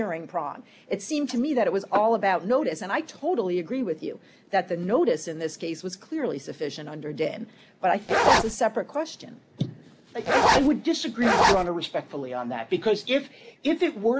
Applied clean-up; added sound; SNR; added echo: none; Zipper (clothing); -5 dB; none.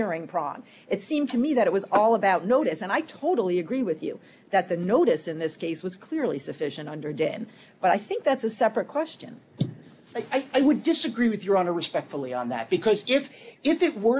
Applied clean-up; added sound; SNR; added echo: none; none; none; none.